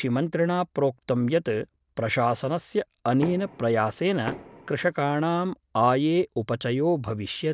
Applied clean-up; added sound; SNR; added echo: none; Knock; 15 dB; none.